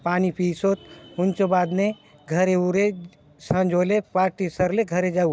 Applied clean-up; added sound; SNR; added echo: none; none; none; none.